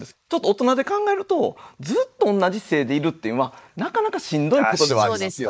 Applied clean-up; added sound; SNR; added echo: neural mask model Resemble Enhance denoiser.